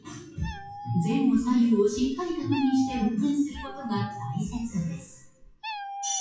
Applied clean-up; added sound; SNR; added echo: classical method WPE with log-MMSE.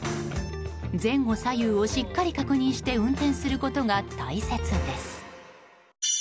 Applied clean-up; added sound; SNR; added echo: none; none; none; none.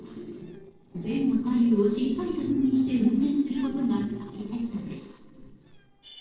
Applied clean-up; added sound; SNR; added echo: neural separator model SepFormer DNS4.